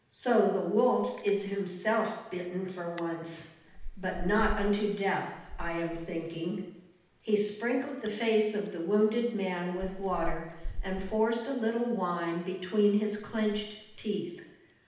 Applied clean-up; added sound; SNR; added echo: none; Chewing, mastication; 11 dB; reverberation time 0.9 s.